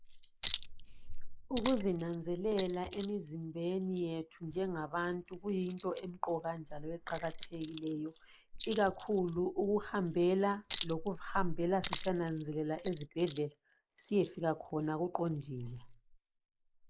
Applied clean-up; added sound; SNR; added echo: neural mask model Resemble Enhance denoiser.